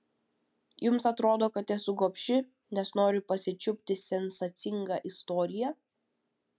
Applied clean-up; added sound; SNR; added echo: none; none; none; none.